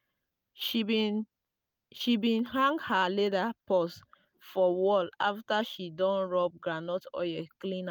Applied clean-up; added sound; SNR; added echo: none; none; none; none.